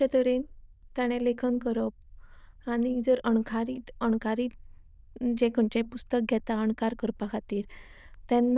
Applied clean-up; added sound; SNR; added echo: neural diffusion model UNIVERSE++.